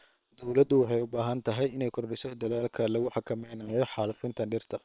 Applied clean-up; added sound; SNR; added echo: neural separator model SepFormer WHAM!.